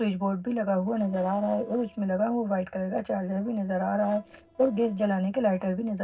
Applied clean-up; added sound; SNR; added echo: neural separator model SepFormer DNS4.